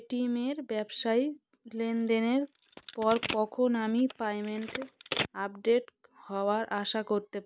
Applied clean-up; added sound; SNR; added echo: none; Telephone; 10 dB; none.